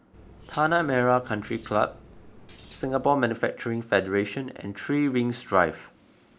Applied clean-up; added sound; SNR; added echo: none; Cutlery, silverware; 20 dB; none.